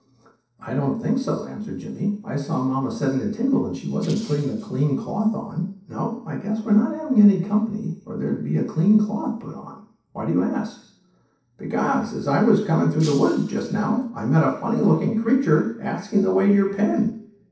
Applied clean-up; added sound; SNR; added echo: neural separator model SepFormer DNS4.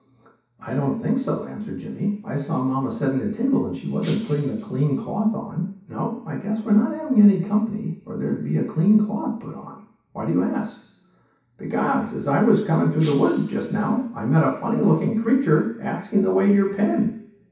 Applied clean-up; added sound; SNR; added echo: none; Shatter; 18 dB; reverberation time 0.7 s.